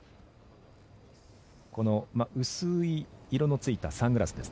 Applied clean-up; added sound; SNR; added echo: none; none; none; none.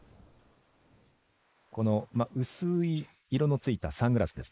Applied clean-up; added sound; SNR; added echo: neural mask model Resemble Enhance denoiser.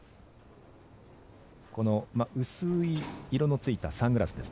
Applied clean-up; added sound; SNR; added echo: none; Sliding door; 20 dB; none.